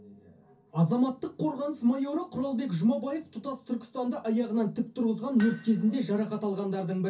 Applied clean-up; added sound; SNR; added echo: none; Hammer; 19 dB; reverberation time 0.3 s.